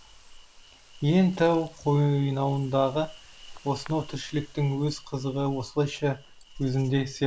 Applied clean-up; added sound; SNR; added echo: none; Insect; 20 dB; none.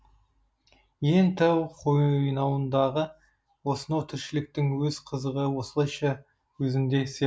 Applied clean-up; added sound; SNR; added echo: none; none; none; none.